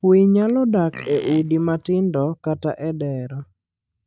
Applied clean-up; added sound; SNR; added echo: neural mask model DeepFilterNet 3.